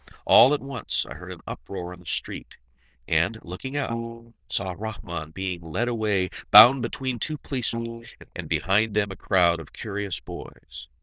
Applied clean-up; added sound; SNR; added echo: neural diffusion model UNIVERSE++.